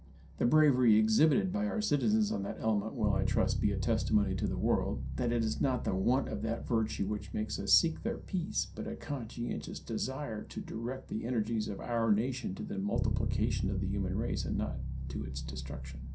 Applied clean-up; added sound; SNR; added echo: none; Bass guitar; 5 dB; reverberation time 0.3 s.